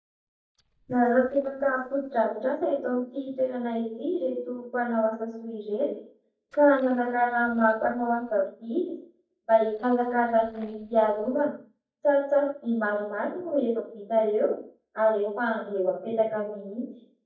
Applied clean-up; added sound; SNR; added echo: neural mask model DeepFilterNet 3.